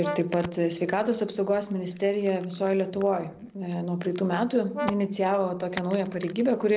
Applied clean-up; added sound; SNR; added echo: none; Brass instrument + Crack; 14 dB; none.